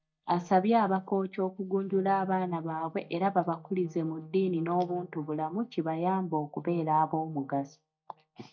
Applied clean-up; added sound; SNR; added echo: neural mask model DeepFilterNet 3.